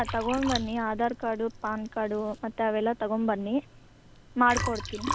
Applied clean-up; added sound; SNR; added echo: none; Liquid; 9 dB; none.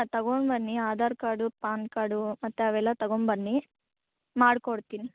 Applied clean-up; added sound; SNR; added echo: none; none; none; none.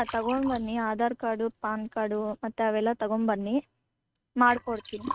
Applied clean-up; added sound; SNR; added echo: neural mask model RNNoise.